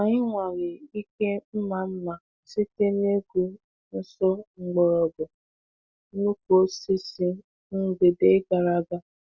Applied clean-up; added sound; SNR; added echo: none; none; none; none.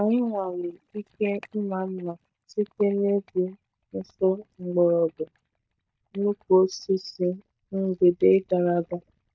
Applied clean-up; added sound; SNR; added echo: neural mask model DeepFilterNet 3.